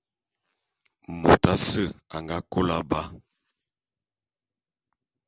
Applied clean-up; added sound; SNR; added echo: none; none; none; none.